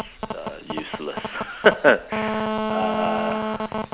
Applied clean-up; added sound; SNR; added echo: none; Telephone; 3 dB; none.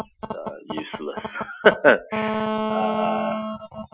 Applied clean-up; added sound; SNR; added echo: classical method Wiener filter.